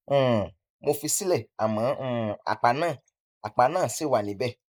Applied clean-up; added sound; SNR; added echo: neural mask model Resemble Enhance denoiser.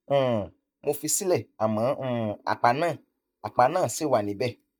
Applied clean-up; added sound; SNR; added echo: neural mask model DeepFilterNet 3.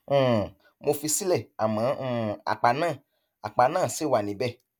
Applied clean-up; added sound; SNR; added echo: none; none; none; none.